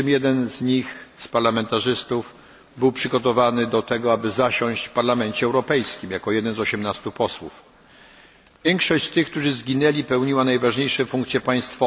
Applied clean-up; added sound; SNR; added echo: none; none; none; none.